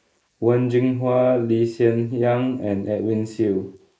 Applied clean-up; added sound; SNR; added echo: neural mask model Resemble Enhance denoiser.